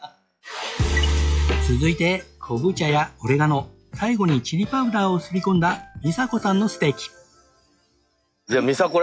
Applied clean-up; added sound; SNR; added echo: classical method log-MMSE.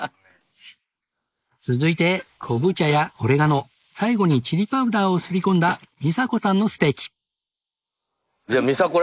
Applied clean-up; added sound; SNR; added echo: neural mask model Resemble Enhance denoiser.